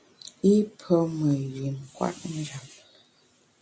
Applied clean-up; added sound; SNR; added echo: none; none; none; none.